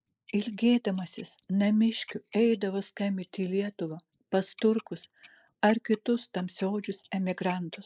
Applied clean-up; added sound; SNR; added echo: neural mask model Resemble Enhance denoiser.